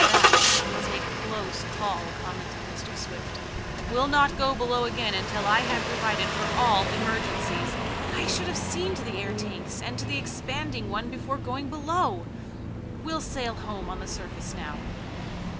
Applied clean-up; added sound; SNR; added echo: none; Engine starting; -2 dB; none.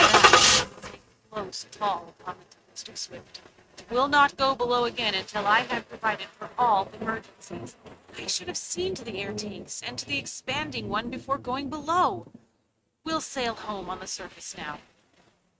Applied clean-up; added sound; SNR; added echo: neural mask model RNNoise.